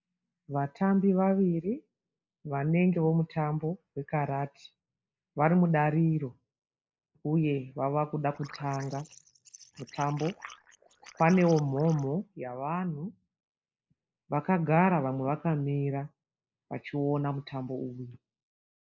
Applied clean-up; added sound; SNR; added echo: neural mask model Resemble Enhance denoiser.